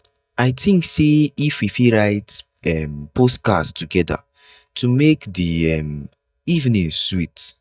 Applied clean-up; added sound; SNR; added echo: neural mask model DeepFilterNet 3.